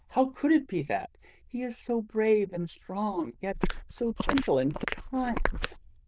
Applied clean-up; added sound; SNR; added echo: neural diffusion model UNIVERSE++.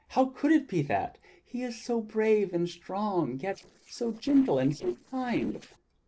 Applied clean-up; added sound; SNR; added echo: neural separator model SepFormer DNS4.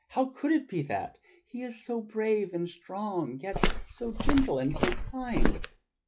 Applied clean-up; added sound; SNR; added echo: classical method log-MMSE.